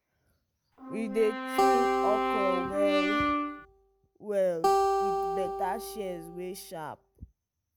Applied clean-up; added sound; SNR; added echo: none; Brass instrument + Acoustic guitar; -4 dB; none.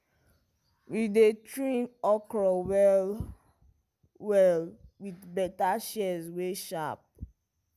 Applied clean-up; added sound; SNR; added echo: none; none; none; none.